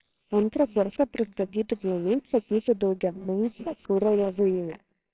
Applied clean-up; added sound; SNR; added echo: neural separator model SepFormer WHAMR!.